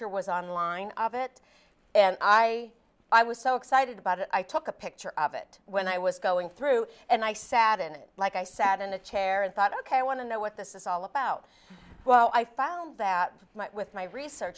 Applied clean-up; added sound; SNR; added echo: none; none; none; none.